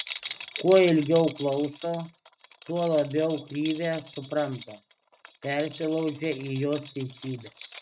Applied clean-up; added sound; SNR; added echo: neural mask model RNNoise.